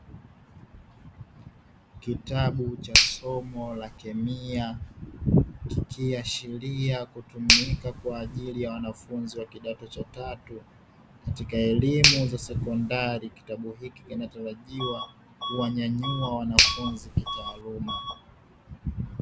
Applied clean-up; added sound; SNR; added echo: none; Finger snapping + Bus / Alarm; 1 dB; none.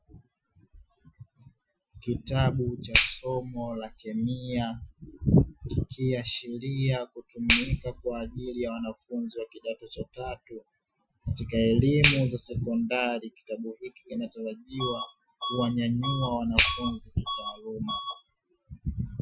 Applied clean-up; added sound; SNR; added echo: classical method Wiener filter.